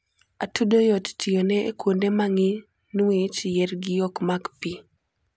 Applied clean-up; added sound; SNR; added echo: none; none; none; none.